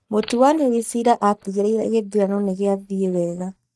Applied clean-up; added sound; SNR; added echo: neural mask model DeepFilterNet 3.